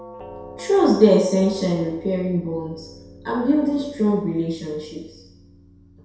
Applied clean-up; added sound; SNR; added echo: none; Doorbell; 19 dB; reverberation time 0.7 s.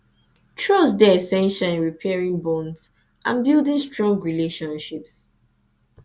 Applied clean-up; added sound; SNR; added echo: none; none; none; none.